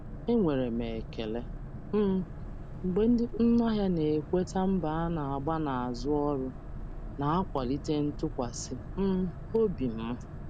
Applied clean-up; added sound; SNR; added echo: none; Boat, Water vehicle; 9 dB; none.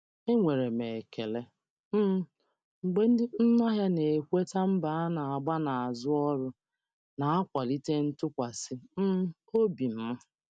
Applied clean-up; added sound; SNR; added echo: none; none; none; none.